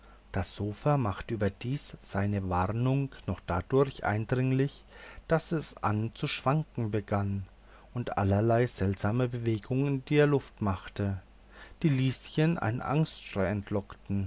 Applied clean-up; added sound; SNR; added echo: none; none; none; none.